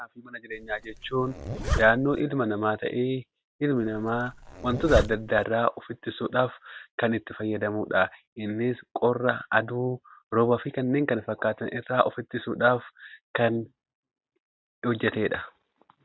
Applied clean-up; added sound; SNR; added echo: none; Zipper (clothing); 5 dB; none.